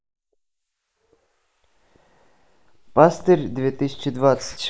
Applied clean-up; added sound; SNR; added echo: neural mask model Resemble Enhance denoiser.